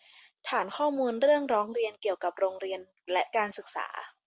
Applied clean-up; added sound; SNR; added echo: none; none; none; none.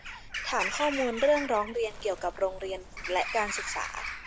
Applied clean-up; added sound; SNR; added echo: none; Bird vocalization, bird call, bird song / Crow; 7 dB; none.